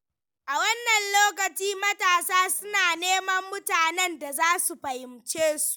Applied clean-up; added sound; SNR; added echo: none; none; none; none.